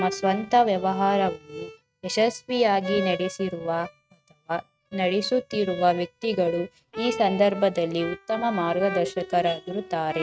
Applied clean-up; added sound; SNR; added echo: neural mask model RNNoise.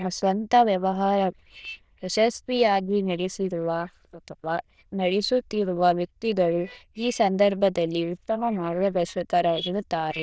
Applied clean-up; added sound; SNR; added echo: neural diffusion model UNIVERSE++.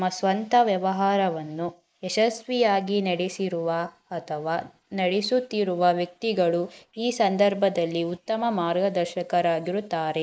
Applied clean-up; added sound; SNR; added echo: neural mask model Resemble Enhance denoiser.